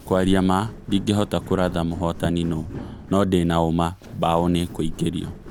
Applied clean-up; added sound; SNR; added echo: none; Walk, footsteps; 14 dB; none.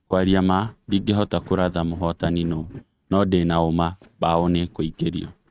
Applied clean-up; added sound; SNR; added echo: neural mask model RNNoise.